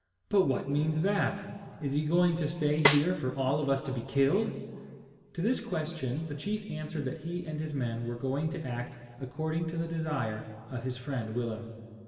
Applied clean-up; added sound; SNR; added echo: none; Snare drum; 2 dB; reverberation time 2.0 s.